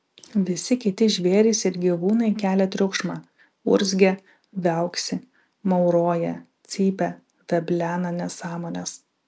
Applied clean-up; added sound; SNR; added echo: none; none; none; none.